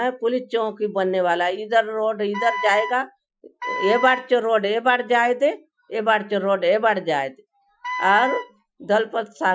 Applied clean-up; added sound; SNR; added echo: classical method Wiener filter.